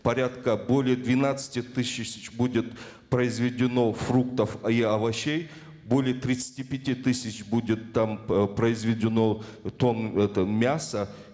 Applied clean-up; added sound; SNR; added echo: none; none; none; none.